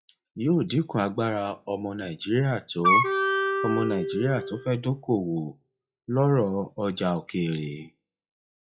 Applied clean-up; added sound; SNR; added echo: classical method log-MMSE.